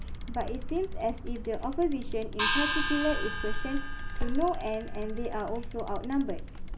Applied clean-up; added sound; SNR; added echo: none; Bicycle + Gong; -1 dB; none.